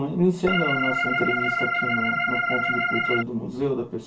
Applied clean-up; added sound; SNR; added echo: none; Organ; -3 dB; reverberation time 0.2 s.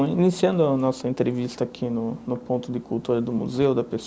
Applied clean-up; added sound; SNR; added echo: none; none; none; none.